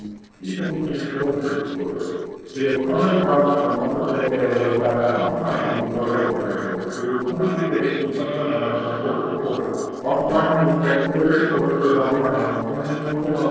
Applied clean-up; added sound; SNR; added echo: neural separator model SepFormer DNS4.